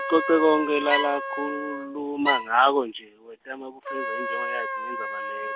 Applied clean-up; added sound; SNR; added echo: none; Bowed string instrument + Trumpet; 5 dB; none.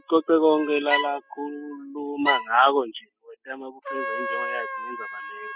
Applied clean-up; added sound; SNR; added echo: classical method spectral subtraction.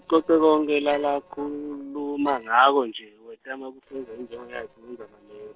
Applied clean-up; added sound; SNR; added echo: neural separator model SepFormer DNS4.